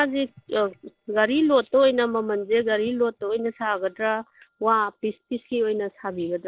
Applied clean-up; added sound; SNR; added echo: neural separator model SepFormer DNS4.